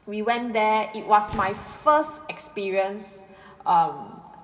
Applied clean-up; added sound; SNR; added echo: none; Fireworks; 19 dB; reverberation time 2.0 s.